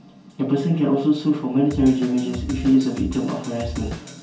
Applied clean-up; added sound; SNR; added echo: none; Drum kit; 11 dB; reverberation time 0.2 s.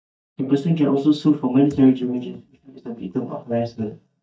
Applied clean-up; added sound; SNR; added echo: neural mask model DeepFilterNet 3.